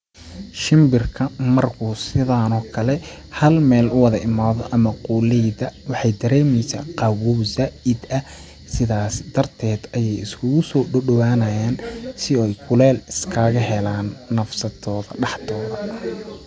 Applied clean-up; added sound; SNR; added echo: none; none; none; none.